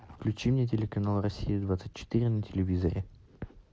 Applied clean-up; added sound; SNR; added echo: none; none; none; none.